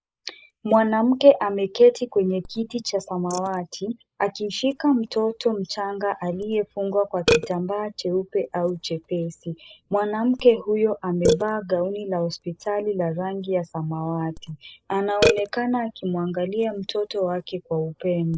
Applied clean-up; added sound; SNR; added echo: neural mask model Resemble Enhance denoiser.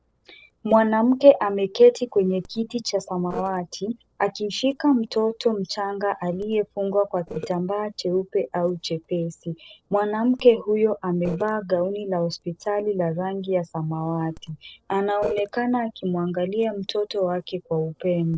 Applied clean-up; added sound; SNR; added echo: neural separator model SepFormer DNS4.